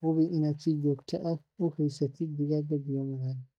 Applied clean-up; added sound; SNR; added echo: neural mask model DeepFilterNet 3.